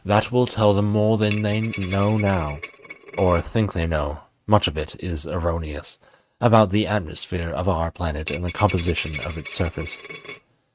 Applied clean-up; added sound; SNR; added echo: neural mask model RNNoise.